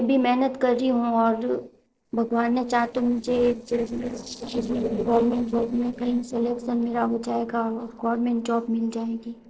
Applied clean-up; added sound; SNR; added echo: neural separator model SepFormer DNS4.